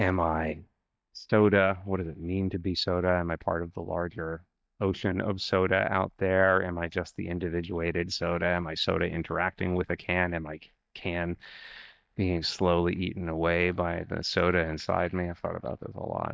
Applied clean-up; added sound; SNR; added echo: neural mask model DeepFilterNet 3.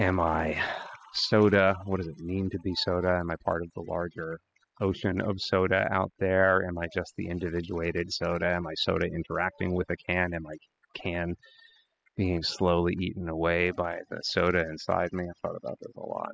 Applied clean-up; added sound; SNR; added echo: classical method spectral subtraction.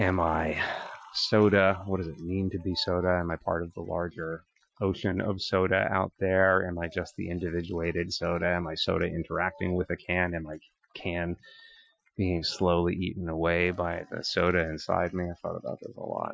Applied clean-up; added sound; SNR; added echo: classical method Wiener filter.